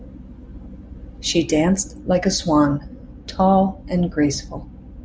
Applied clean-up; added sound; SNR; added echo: none; none; none; none.